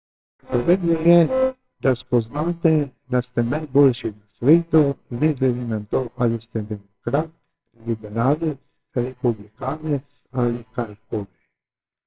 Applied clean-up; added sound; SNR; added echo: neural separator model SepFormer WHAMR!.